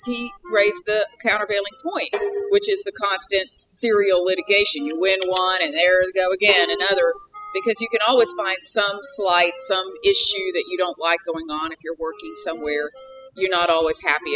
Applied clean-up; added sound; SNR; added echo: classical method spectral subtraction.